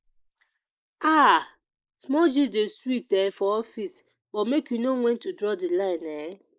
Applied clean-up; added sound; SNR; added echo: neural mask model Resemble Enhance denoiser.